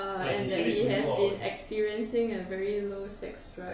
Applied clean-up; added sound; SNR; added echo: none; none; none; none.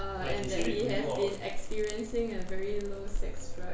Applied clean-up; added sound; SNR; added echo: none; Crackle; -1 dB; none.